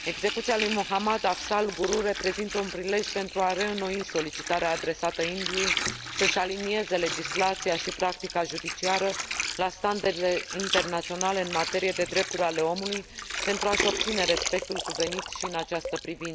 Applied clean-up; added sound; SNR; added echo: none; Water; 5 dB; none.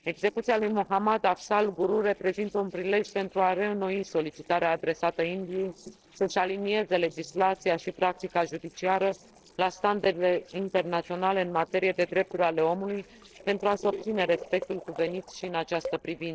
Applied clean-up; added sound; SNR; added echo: neural separator model SepFormer DNS4.